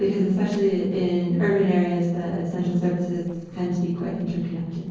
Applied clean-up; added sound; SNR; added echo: neural separator model SepFormer DNS4.